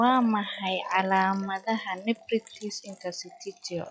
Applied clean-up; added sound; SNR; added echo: classical method log-MMSE.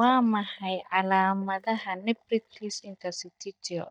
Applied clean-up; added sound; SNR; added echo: neural mask model DeepFilterNet 3.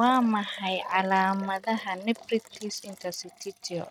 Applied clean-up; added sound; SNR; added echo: neural mask model RNNoise.